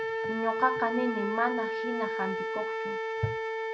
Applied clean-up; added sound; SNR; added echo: none; Wind instrument, woodwind instrument; 0 dB; none.